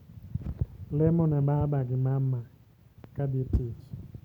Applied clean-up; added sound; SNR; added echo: none; none; none; none.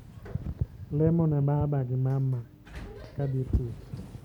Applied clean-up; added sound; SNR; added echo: none; Sliding door; 19 dB; none.